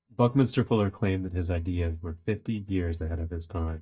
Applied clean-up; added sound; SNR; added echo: neural mask model DeepFilterNet 3.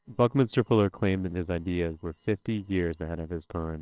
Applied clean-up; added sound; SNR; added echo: neural separator model SepFormer WHAMR!.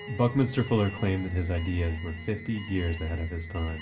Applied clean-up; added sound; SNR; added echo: none; Alarm; 16 dB; reverberation time 0.5 s.